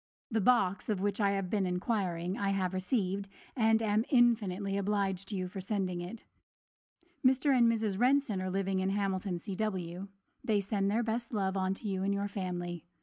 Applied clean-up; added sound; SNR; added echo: none; none; none; none.